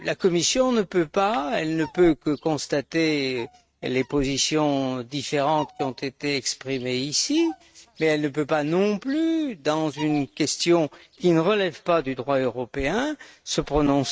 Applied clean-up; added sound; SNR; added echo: neural mask model RNNoise.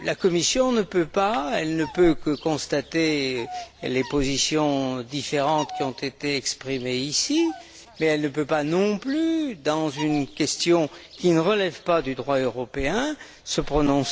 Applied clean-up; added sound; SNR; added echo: none; Bird vocalization, bird call, bird song; 19 dB; none.